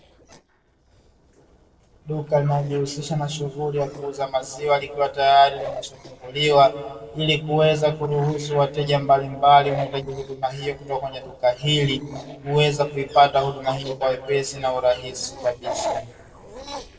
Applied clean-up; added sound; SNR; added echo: neural separator model SepFormer DNS4.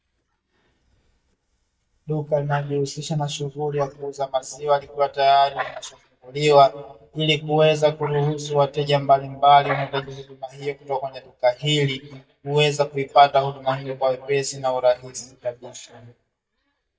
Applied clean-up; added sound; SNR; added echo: neural mask model DeepFilterNet 3.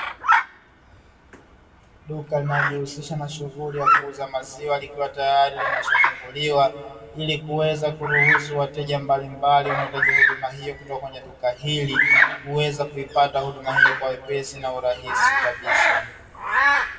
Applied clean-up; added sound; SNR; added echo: none; Bird vocalization, bird call, bird song; -2 dB; reverberation time 1.3 s.